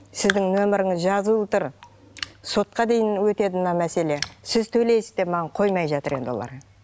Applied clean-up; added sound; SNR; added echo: none; Raindrop; 16 dB; none.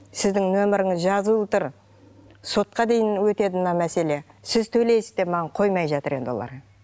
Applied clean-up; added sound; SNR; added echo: none; none; none; none.